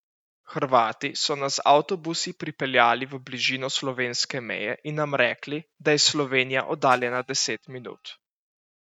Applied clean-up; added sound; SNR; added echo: neural mask model RNNoise.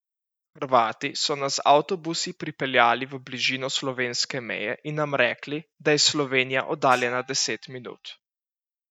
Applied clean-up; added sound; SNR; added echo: neural mask model DeepFilterNet 3.